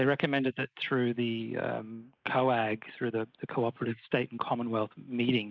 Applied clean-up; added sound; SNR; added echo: neural mask model Resemble Enhance denoiser.